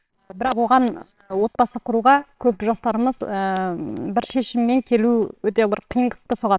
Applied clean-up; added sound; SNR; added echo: neural separator model SepFormer WHAMR!.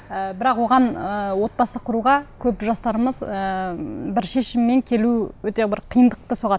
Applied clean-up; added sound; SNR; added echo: none; none; none; none.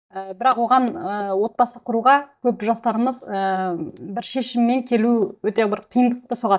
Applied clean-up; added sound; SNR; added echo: neural mask model DeepFilterNet 3.